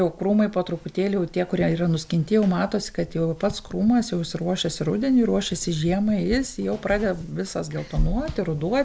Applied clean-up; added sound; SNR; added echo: none; none; none; none.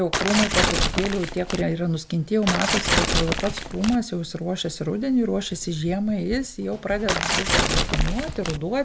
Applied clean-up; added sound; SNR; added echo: none; Tearing; -1 dB; none.